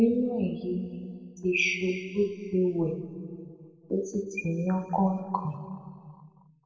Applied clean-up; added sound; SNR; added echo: none; none; none; reverberation time 2.0 s.